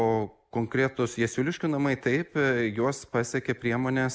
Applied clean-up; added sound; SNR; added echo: none; none; none; none.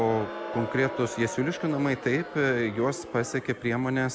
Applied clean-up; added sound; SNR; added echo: none; Crowd; 11 dB; none.